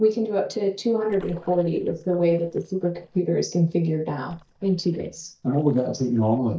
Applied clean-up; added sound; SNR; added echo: neural mask model DeepFilterNet 3.